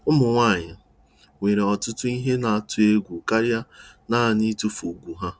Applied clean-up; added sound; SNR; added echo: none; none; none; none.